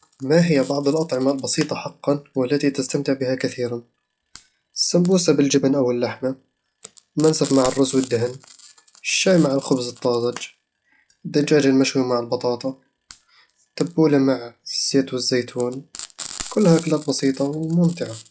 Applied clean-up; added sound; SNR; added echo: classical method log-MMSE.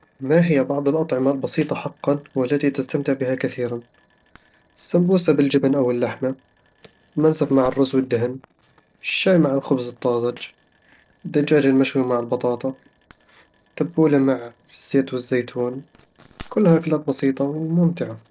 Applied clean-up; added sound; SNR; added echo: neural separator model SepFormer DNS4.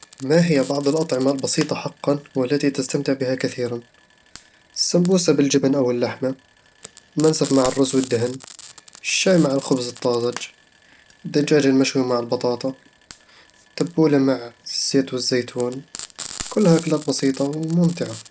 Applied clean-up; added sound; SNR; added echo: none; Frying (food); 19 dB; none.